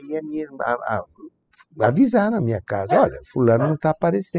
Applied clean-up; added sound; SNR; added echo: classical method spectral subtraction.